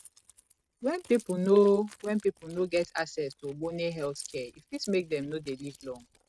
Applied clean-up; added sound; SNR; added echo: neural mask model RNNoise.